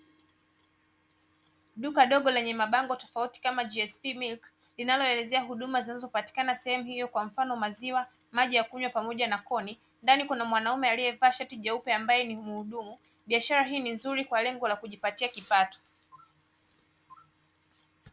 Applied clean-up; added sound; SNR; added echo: none; none; none; none.